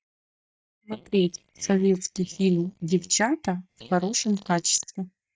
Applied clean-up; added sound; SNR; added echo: neural mask model DeepFilterNet 3.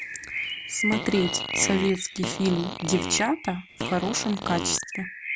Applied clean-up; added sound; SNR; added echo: none; Bird + Fart; 5 dB; none.